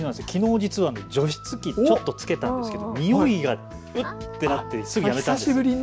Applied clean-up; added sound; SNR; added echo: none; none; none; none.